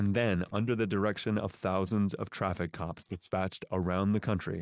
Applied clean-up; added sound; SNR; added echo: neural mask model DeepFilterNet 3.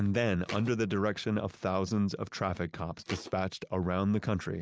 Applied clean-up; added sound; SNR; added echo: none; Thump, thud; 12 dB; none.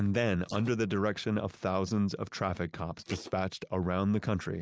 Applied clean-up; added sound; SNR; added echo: neural mask model Resemble Enhance denoiser.